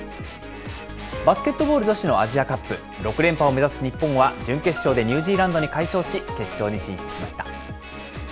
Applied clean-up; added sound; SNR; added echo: none; Guitar; 18 dB; none.